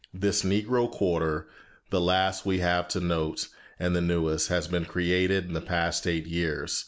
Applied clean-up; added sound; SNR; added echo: none; none; none; none.